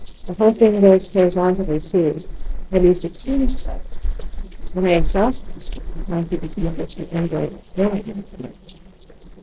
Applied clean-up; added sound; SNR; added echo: neural separator model SepFormer DNS4.